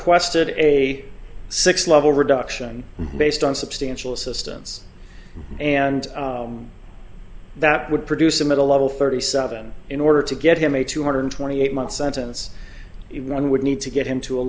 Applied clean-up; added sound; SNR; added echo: none; none; none; none.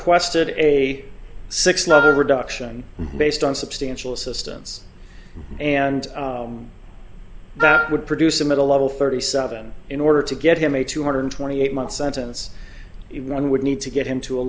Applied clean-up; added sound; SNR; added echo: none; Wind instrument, woodwind instrument; 0 dB; none.